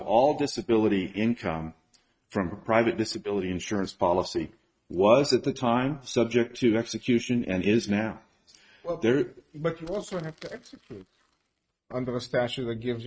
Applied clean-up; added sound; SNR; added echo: neural mask model RNNoise.